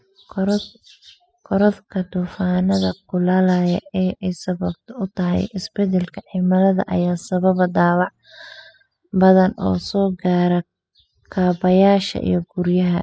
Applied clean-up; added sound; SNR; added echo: classical method spectral subtraction.